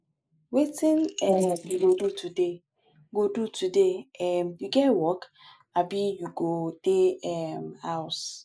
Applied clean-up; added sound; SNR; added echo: neural mask model Resemble Enhance denoiser.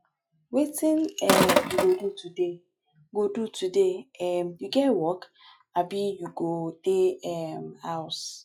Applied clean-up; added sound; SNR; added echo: classical method log-MMSE.